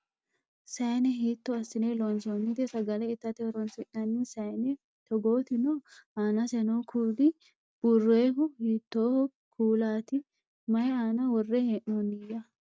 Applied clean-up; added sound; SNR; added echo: none; none; none; none.